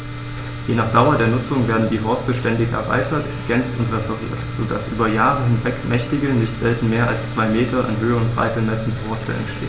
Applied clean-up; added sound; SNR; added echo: none; Bowed string instrument; 19 dB; none.